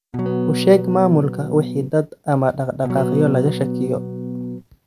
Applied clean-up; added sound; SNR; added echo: none; Electric guitar / Strum; 4 dB; none.